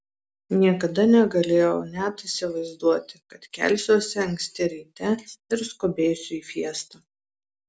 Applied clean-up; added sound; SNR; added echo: none; none; none; none.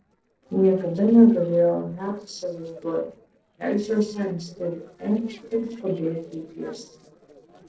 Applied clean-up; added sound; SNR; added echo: neural separator model SepFormer DNS4.